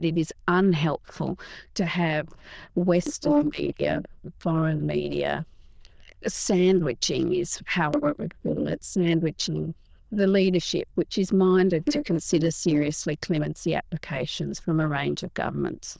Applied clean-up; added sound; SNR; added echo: neural diffusion model UNIVERSE++.